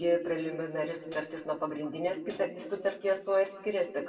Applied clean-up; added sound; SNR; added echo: none; Hi-hat; 16 dB; reverberation time 2.0 s.